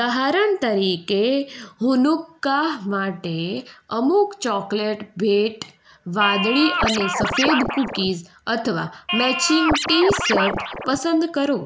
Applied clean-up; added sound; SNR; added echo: none; Scratching (performance technique); 2 dB; none.